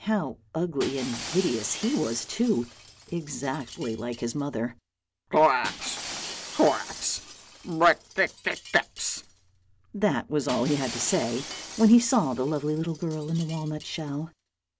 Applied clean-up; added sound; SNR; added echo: none; Shatter; 14 dB; none.